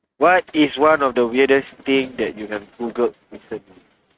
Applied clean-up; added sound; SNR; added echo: neural mask model RNNoise.